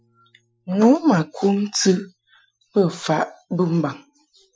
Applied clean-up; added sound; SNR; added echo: classical method Wiener filter.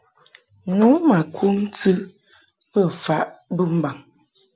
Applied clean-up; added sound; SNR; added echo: none; none; none; none.